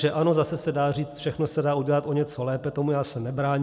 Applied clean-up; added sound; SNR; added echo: none; none; none; none.